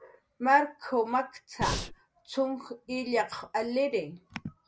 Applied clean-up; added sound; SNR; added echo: none; Breathing; 3 dB; none.